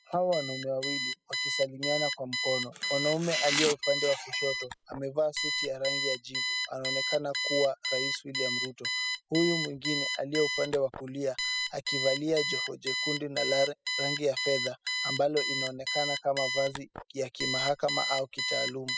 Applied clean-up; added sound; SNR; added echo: classical method spectral subtraction.